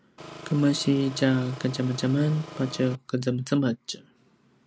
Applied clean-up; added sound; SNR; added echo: none; Engine; 15 dB; none.